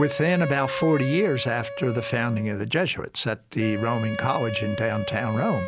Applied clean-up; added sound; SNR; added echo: none; Wind instrument, woodwind instrument; 9 dB; none.